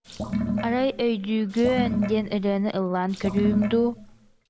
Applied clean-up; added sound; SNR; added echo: none; Sink (filling or washing) / Water; 6 dB; none.